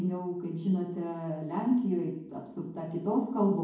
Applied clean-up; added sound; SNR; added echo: none; none; none; reverberation time 1.2 s.